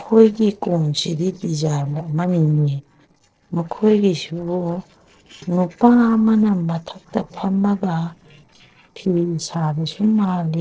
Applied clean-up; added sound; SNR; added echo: neural separator model SepFormer DNS4.